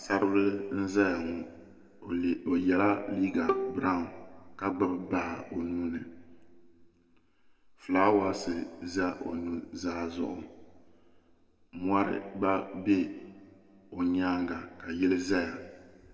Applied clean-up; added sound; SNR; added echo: none; Bowed string instrument; 6 dB; reverberation time 1.5 s.